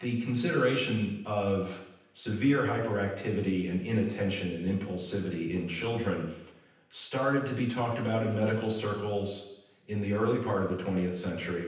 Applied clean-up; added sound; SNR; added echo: none; none; none; reverberation time 0.9 s.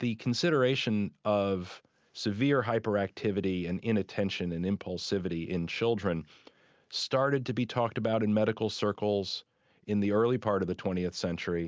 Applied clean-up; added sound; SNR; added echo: none; none; none; none.